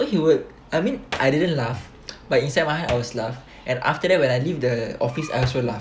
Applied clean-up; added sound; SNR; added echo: none; Hands; 17 dB; none.